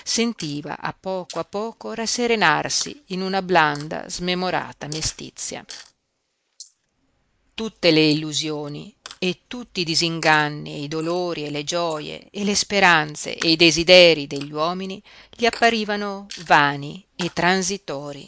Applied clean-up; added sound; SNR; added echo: neural mask model Resemble Enhance denoiser.